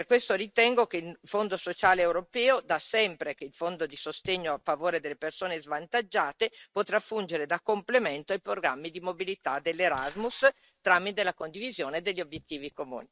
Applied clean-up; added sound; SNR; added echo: neural mask model RNNoise.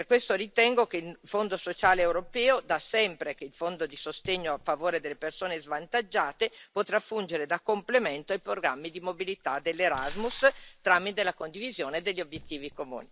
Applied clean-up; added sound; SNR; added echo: none; Fire; 20 dB; none.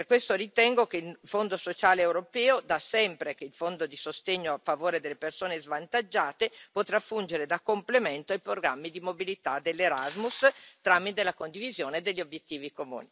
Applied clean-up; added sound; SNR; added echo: none; none; none; none.